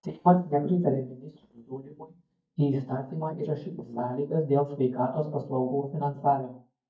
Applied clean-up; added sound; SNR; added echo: neural mask model DeepFilterNet 3.